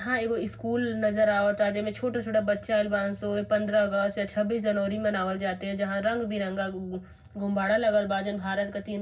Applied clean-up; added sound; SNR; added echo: none; none; none; reverberation time 0.4 s.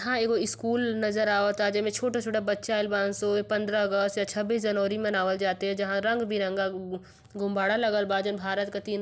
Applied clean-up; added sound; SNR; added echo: none; none; none; none.